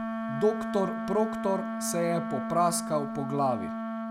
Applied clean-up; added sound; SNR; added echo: none; Wind instrument, woodwind instrument; 4 dB; none.